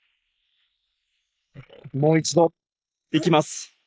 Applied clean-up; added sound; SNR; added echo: neural mask model Resemble Enhance denoiser.